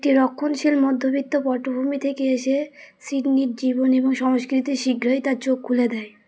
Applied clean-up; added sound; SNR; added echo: none; none; none; none.